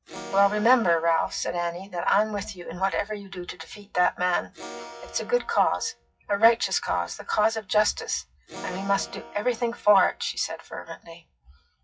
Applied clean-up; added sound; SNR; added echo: classical method WPE with log-MMSE.